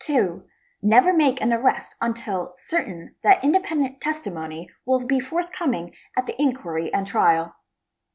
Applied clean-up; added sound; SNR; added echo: none; none; none; none.